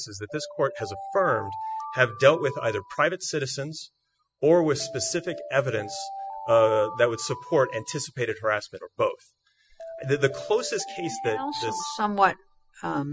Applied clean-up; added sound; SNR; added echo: classical method spectral subtraction.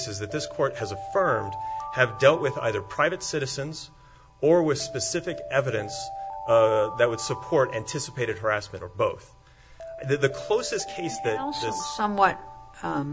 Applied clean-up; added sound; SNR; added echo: none; Alarm; 12 dB; none.